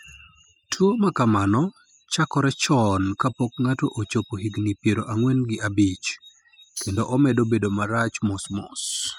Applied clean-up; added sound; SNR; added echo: classical method spectral subtraction.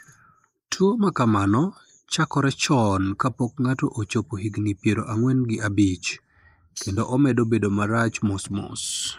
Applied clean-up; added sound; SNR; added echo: neural mask model Resemble Enhance denoiser.